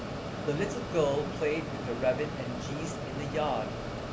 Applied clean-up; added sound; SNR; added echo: none; Mechanisms; 3 dB; none.